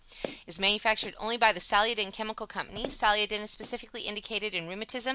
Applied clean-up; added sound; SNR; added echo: none; Walk, footsteps; 17 dB; none.